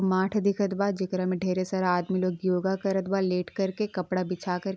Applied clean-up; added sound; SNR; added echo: none; none; none; none.